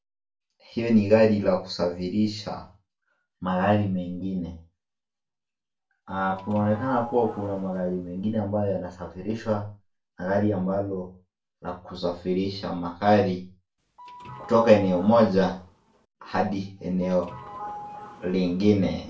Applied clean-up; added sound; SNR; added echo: none; Sliding door / Doorbell; 16 dB; reverberation time 0.3 s.